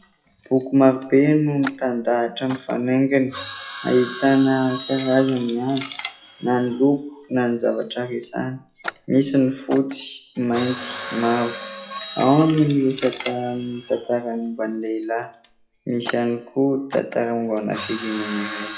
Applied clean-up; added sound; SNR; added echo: classical method WPE with log-MMSE.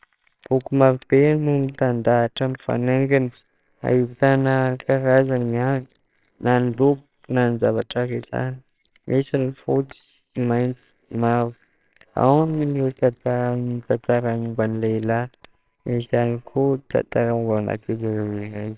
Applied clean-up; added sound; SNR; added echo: neural separator model SepFormer WHAMR!.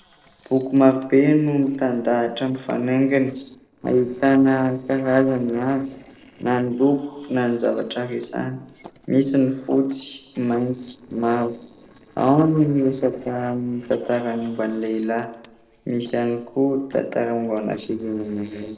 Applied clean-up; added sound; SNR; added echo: neural separator model SepFormer DNS4.